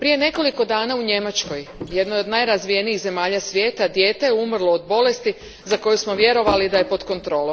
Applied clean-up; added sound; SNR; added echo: none; Door; 18 dB; none.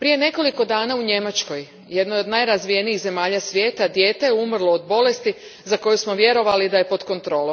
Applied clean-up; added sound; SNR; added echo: none; none; none; none.